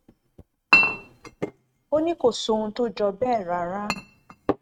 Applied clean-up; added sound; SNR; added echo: neural mask model RNNoise.